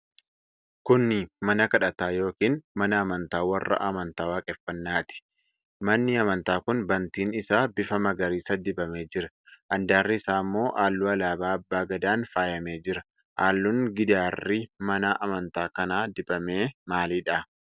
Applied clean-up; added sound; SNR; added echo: none; none; none; none.